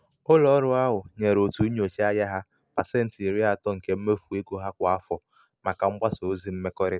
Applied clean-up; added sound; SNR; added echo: none; none; none; none.